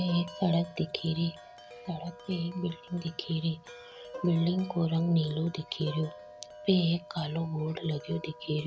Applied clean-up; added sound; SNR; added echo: none; Wind chime + Plucked string instrument; 16 dB; none.